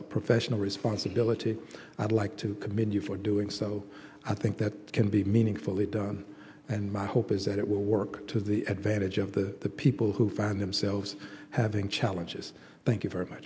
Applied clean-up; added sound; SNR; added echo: none; none; none; none.